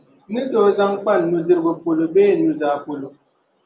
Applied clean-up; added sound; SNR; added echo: none; none; none; none.